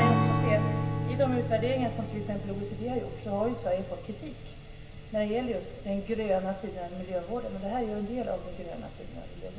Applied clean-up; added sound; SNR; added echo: none; Strum; 2 dB; reverberation time 1.4 s.